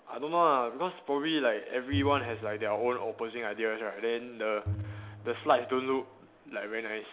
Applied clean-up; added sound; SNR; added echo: none; Bowed string instrument; 11 dB; none.